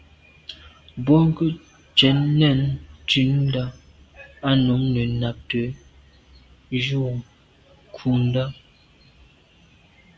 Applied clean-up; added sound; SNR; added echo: none; none; none; none.